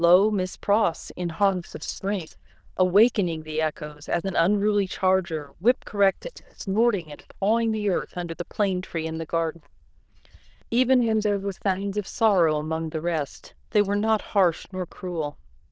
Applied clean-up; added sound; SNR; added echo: neural diffusion model UNIVERSE++.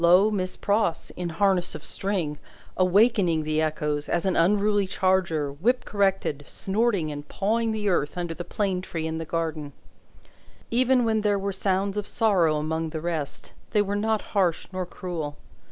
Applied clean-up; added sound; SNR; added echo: none; none; none; none.